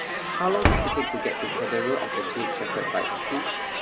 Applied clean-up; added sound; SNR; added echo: none; Slam + Crowd; -3 dB; none.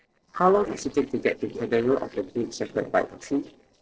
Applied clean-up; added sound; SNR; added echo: neural separator model SepFormer DNS4.